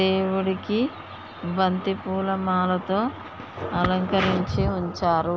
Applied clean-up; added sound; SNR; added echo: none; Thunder; 17 dB; none.